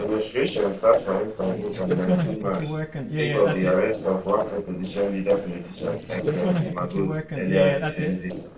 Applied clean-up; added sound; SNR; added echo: neural separator model SepFormer DNS4.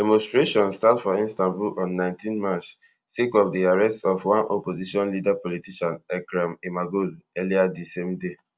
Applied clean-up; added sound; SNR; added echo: none; none; none; none.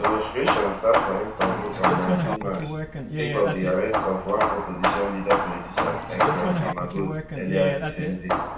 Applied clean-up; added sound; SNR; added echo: none; Hammer / Wood; -1 dB; reverberation time 0.3 s.